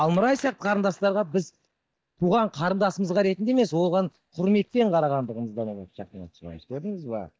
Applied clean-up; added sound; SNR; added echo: neural mask model DeepFilterNet 3.